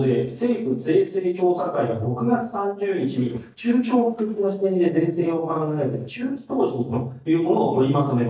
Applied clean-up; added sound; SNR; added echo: neural mask model DeepFilterNet 3.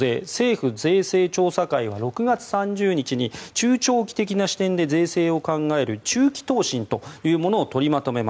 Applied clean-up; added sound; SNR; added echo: none; none; none; none.